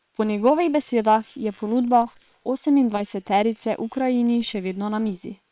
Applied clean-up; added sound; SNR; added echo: neural separator model SepFormer WHAM!.